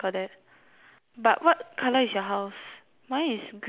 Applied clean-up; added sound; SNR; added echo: none; none; none; none.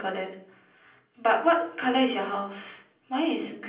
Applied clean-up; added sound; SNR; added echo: none; none; none; reverberation time 0.6 s.